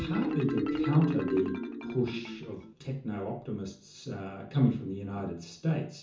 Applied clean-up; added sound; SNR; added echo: none; Marimba, xylophone; 5 dB; reverberation time 0.6 s.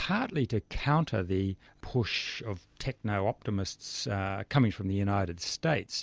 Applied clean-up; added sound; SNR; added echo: none; none; none; none.